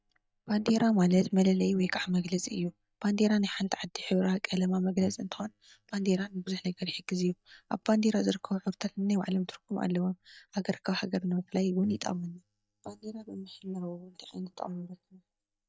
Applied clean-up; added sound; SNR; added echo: neural mask model DeepFilterNet 3.